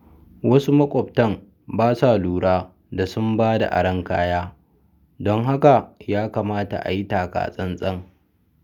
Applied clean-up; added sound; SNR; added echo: none; none; none; none.